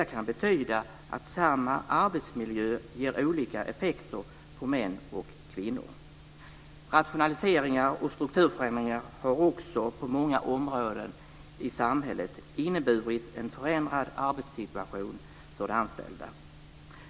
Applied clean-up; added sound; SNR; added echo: none; none; none; none.